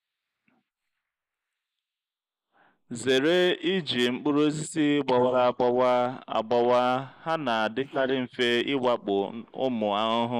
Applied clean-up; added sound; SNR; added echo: neural mask model Resemble Enhance denoiser.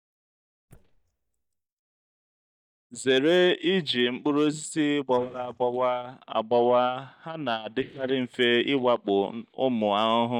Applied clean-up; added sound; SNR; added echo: neural mask model DeepFilterNet 3.